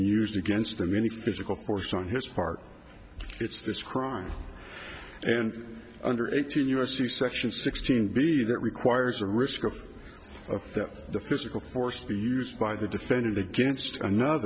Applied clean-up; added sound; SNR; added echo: none; none; none; none.